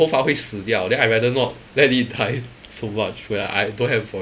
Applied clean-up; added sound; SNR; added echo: none; none; none; none.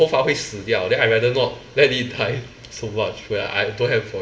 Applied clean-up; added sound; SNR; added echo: none; none; none; reverberation time 0.9 s.